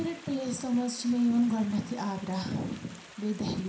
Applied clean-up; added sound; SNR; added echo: none; Stream; 20 dB; reverberation time 0.5 s.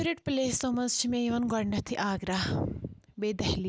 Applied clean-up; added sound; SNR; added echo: none; none; none; none.